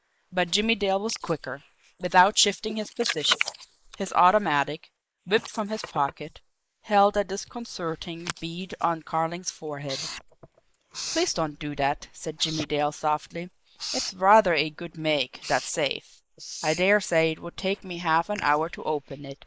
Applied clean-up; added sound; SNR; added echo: neural mask model Resemble Enhance denoiser.